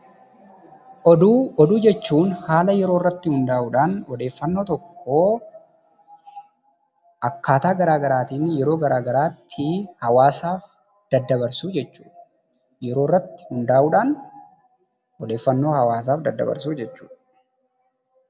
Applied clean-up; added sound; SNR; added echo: none; none; none; none.